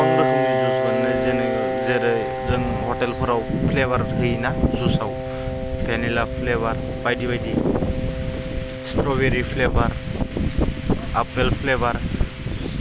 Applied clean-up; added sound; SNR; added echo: none; Piano; 4 dB; none.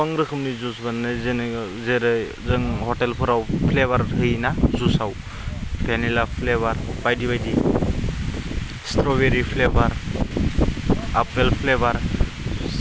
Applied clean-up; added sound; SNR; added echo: none; none; none; none.